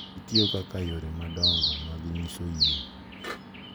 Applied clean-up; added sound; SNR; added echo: none; Bird; -2 dB; none.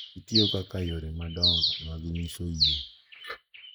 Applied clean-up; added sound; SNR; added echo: neural mask model Resemble Enhance denoiser.